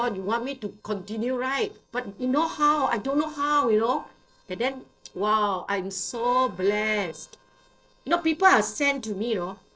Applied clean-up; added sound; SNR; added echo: neural separator model SepFormer DNS4.